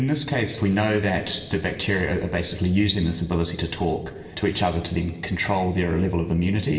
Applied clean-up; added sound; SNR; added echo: none; none; none; reverberation time 1.1 s.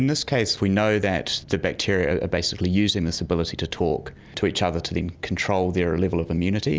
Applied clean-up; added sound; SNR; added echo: none; none; none; none.